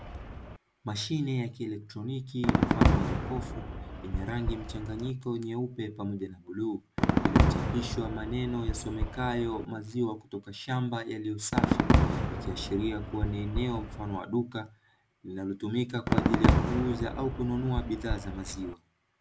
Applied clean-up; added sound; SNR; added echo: none; Fireworks; -3 dB; none.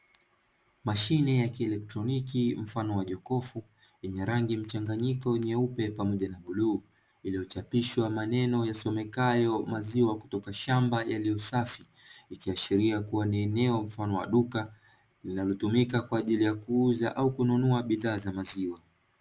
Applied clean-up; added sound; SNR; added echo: none; none; none; none.